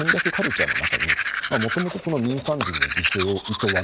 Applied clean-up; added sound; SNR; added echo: none; Domestic sounds, home sounds; -1 dB; none.